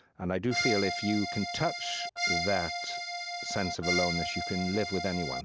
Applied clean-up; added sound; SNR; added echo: none; Accordion; 1 dB; none.